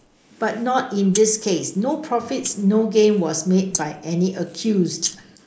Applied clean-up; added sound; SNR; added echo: neural mask model Resemble Enhance denoiser.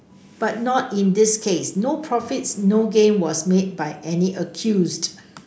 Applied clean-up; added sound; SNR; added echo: none; none; none; none.